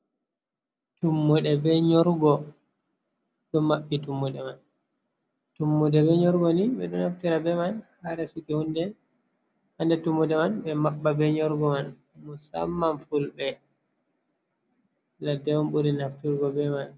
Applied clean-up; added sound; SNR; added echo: none; none; none; none.